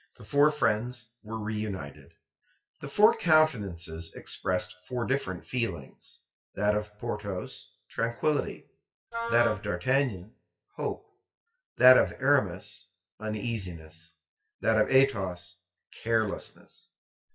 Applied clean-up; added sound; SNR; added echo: classical method WPE with log-MMSE.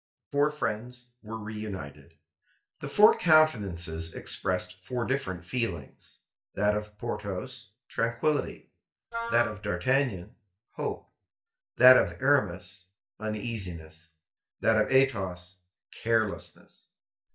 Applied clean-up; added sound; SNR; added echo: neural mask model DeepFilterNet 3.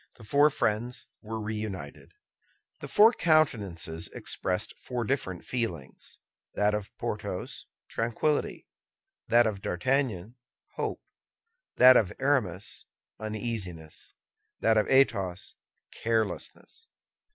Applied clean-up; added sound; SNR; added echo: none; none; none; none.